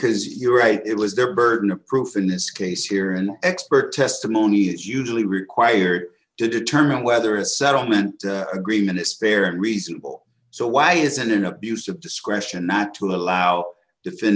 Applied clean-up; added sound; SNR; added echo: none; none; none; none.